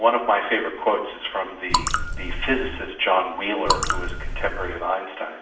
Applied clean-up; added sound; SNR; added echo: none; Raindrop / Drip; 1 dB; reverberation time 0.8 s.